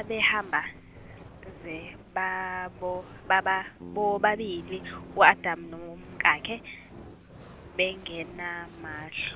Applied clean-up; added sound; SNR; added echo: none; Fire + Bass guitar; 16 dB; none.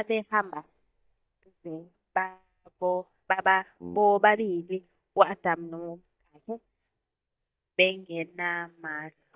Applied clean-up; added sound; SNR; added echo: neural mask model DeepFilterNet 3.